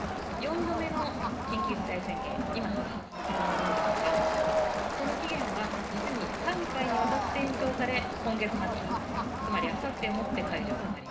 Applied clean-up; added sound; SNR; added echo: none; Crowd; -4 dB; reverberation time 0.2 s.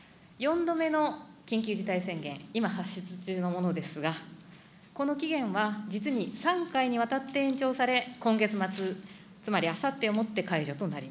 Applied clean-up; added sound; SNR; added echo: none; none; none; none.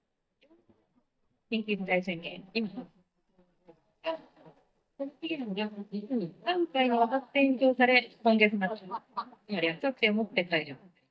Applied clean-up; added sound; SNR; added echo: neural mask model DeepFilterNet 3.